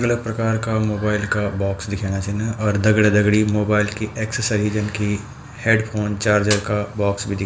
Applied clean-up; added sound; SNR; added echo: none; Fire; 17 dB; reverberation time 1.5 s.